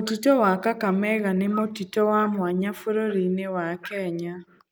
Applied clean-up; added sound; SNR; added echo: neural mask model Resemble Enhance denoiser.